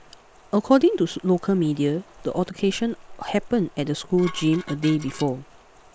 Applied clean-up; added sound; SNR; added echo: none; Dishes, pots, and pans + Rain; 19 dB; none.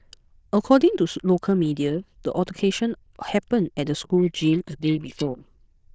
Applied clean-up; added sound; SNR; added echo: neural diffusion model UNIVERSE++.